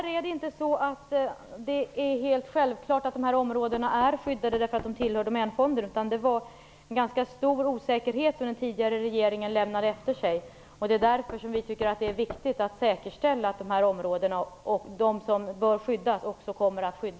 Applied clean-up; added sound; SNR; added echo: none; Knock; 18 dB; none.